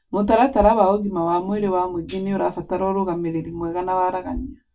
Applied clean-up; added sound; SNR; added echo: none; Tambourine; 10 dB; reverberation time 0.2 s.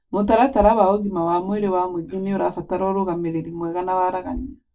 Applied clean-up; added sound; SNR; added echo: neural separator model SepFormer DNS4.